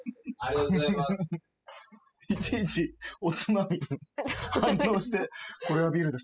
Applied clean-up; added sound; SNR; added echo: classical method spectral subtraction.